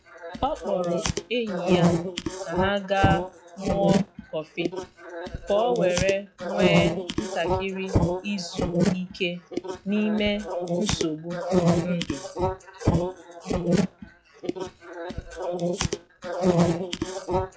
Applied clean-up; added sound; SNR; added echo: classical method log-MMSE.